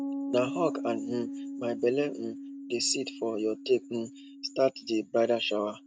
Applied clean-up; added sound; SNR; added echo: neural mask model RNNoise.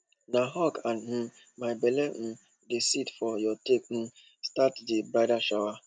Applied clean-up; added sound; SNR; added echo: none; none; none; none.